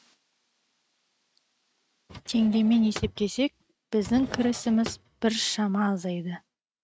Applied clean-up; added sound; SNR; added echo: neural mask model RNNoise.